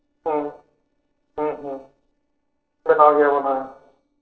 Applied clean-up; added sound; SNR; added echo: neural separator model SepFormer DNS4.